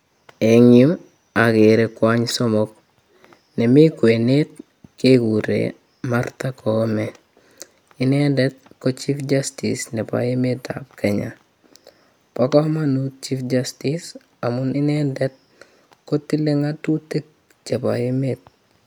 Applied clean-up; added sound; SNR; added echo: none; none; none; none.